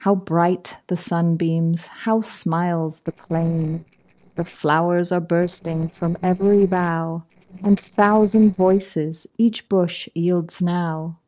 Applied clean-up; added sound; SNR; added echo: neural separator model SepFormer DNS4.